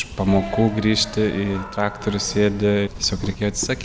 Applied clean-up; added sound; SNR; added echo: none; none; none; none.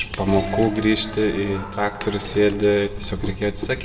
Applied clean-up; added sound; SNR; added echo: none; Shatter; 18 dB; reverberation time 0.9 s.